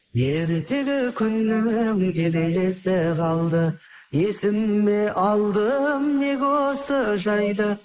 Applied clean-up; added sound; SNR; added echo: neural mask model Resemble Enhance denoiser.